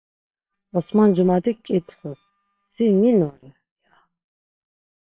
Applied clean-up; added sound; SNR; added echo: neural separator model SepFormer WHAM!.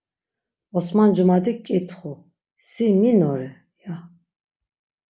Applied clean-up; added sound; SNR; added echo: none; none; none; none.